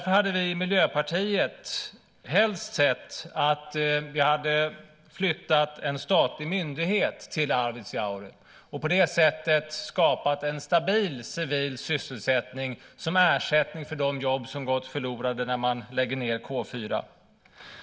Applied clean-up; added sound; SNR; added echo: none; none; none; none.